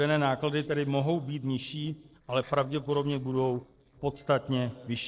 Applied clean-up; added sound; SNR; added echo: neural separator model SepFormer DNS4.